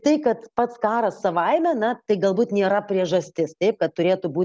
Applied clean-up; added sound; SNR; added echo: none; none; none; none.